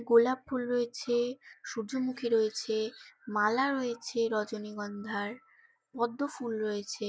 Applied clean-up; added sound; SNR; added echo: none; none; none; none.